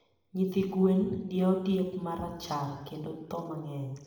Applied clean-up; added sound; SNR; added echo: none; none; none; reverberation time 1.0 s.